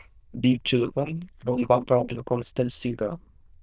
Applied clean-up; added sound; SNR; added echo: neural diffusion model UNIVERSE++.